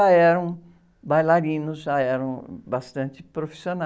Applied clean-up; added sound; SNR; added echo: none; none; none; none.